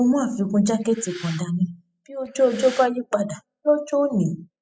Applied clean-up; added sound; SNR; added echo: classical method spectral subtraction.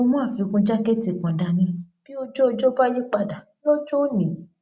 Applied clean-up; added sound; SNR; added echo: none; none; none; none.